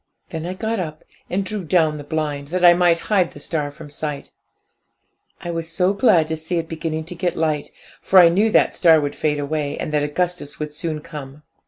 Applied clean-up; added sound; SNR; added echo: none; none; none; none.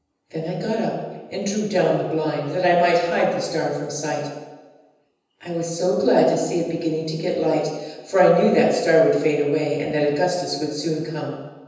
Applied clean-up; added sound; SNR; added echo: none; none; none; reverberation time 1.1 s.